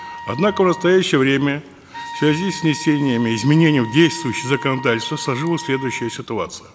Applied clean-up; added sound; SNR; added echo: none; Wind instrument, woodwind instrument; 15 dB; none.